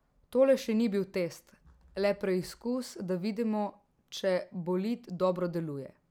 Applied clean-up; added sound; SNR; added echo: none; none; none; none.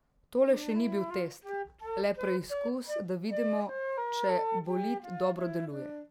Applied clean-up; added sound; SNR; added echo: none; Wind instrument, woodwind instrument; 4 dB; none.